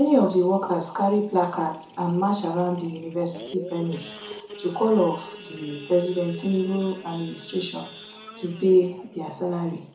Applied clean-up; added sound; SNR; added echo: none; Idling / Sawing / Accelerating, revving, vroom; 18 dB; reverberation time 0.5 s.